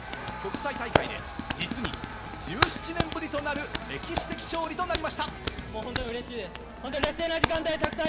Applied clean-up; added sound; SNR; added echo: none; Hands; 0 dB; reverberation time 0.2 s.